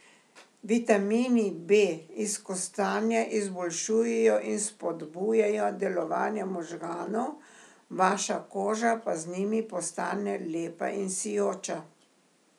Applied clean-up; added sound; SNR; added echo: none; none; none; none.